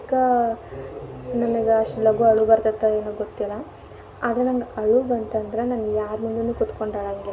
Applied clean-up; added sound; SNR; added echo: none; none; none; none.